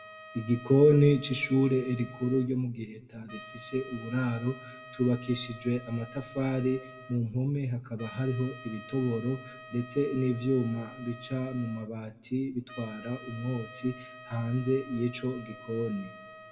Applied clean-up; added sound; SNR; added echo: none; Trumpet; 18 dB; reverberation time 1.2 s.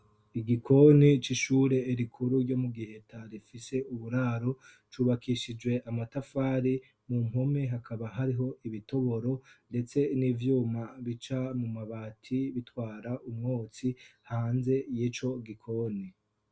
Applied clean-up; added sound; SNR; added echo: none; none; none; none.